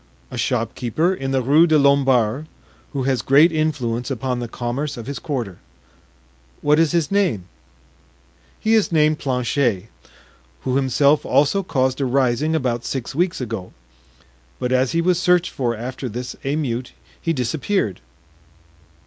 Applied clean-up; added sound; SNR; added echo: none; none; none; none.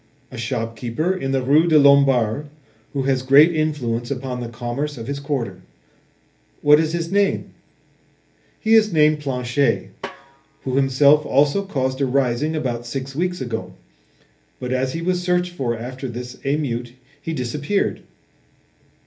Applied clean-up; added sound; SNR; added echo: none; Snare drum; 18 dB; reverberation time 0.3 s.